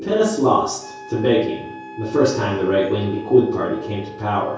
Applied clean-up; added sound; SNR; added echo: none; Wind instrument, woodwind instrument; 19 dB; reverberation time 0.6 s.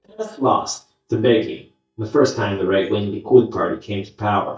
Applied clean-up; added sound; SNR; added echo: neural mask model DeepFilterNet 3.